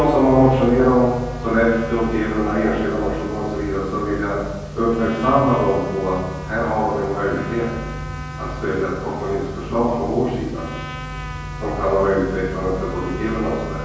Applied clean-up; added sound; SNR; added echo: none; Trumpet; 17 dB; reverberation time 1.3 s.